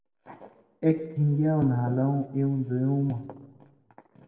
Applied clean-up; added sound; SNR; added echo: none; none; none; reverberation time 0.9 s.